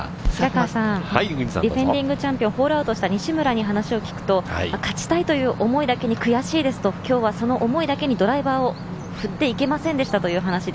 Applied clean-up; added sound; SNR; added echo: none; none; none; none.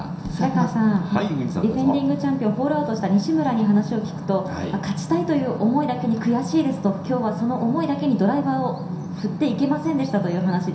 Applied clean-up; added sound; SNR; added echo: none; none; none; reverberation time 0.7 s.